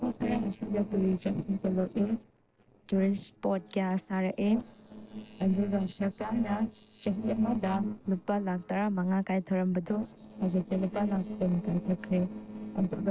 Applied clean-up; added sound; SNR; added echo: neural separator model SepFormer DNS4.